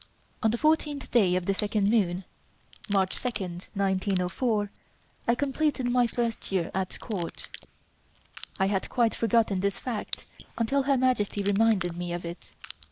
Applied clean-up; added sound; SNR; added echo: neural mask model Resemble Enhance denoiser.